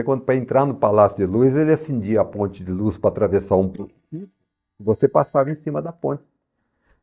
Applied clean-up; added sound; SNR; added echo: neural mask model DeepFilterNet 3.